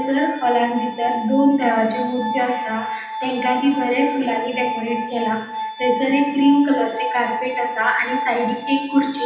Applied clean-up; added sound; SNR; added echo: none; Glass; 7 dB; reverberation time 0.9 s.